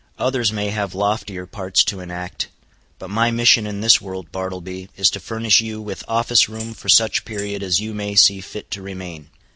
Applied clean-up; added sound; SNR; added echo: none; Tambourine; 16 dB; none.